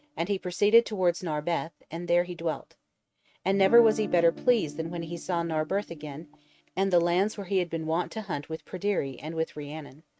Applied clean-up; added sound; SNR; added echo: neural mask model RNNoise.